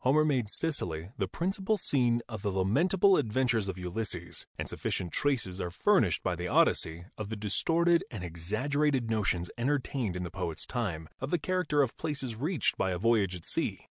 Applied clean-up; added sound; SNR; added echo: none; none; none; none.